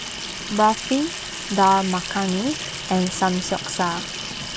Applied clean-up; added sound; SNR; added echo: none; Sink (filling or washing) / Water tap, faucet; 8 dB; none.